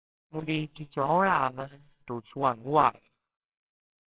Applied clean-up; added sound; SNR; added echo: neural separator model SepFormer WHAMR!.